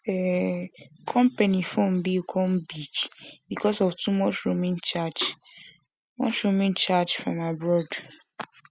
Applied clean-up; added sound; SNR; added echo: none; none; none; none.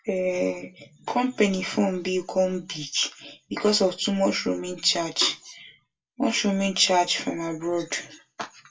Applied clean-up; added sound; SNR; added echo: none; none; none; reverberation time 0.2 s.